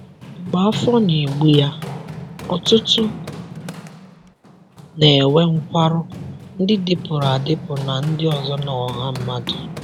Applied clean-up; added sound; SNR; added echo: none; Run; 11 dB; none.